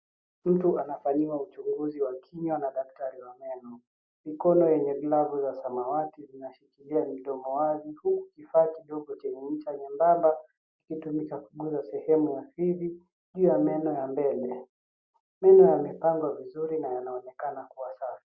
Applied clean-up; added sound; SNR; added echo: none; none; none; none.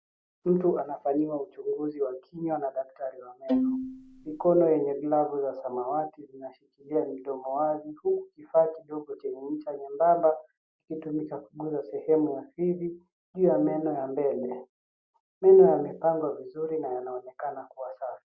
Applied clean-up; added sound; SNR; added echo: none; Bowed string instrument; 2 dB; none.